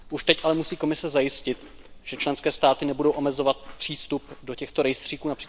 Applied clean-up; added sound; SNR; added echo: none; Chewing, mastication; 19 dB; none.